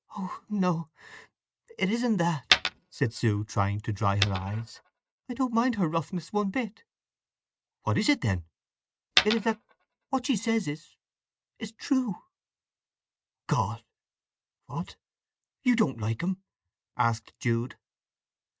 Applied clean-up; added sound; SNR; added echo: neural mask model RNNoise.